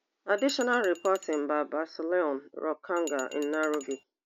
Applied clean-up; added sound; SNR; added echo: none; Glass; 17 dB; none.